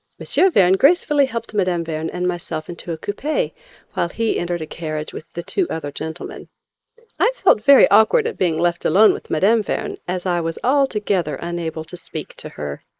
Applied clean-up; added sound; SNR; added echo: neural mask model Resemble Enhance denoiser.